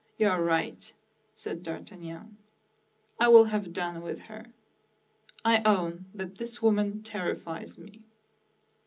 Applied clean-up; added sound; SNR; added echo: none; none; none; reverberation time 0.4 s.